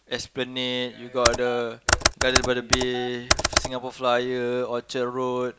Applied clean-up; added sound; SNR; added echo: none; Computer keyboard; -1 dB; none.